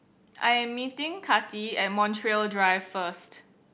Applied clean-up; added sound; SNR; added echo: none; none; none; none.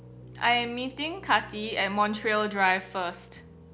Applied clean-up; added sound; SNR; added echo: none; Piano; 19 dB; none.